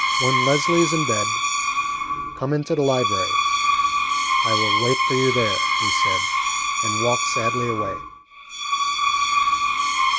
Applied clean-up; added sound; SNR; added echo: none; Screech; -5 dB; none.